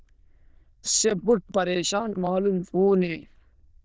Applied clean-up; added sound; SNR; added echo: neural diffusion model UNIVERSE++.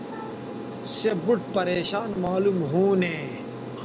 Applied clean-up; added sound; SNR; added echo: none; Aircraft; 9 dB; none.